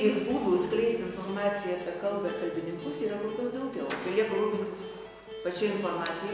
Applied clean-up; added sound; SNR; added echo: none; Acoustic guitar; 13 dB; none.